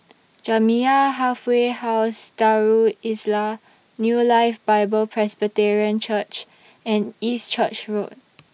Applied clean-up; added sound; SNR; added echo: none; none; none; none.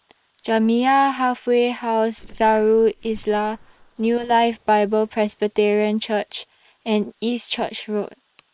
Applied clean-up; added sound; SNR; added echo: neural separator model SepFormer WHAM!.